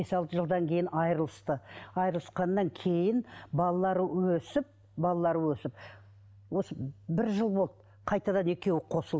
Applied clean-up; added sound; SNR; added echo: none; none; none; none.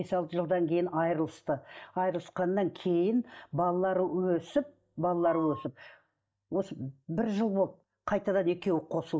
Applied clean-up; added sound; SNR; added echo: neural mask model DeepFilterNet 3.